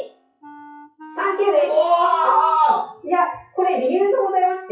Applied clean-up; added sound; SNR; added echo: classical method WPE with log-MMSE.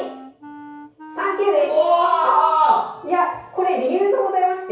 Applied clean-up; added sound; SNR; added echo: none; Wind instrument, woodwind instrument; 20 dB; reverberation time 0.6 s.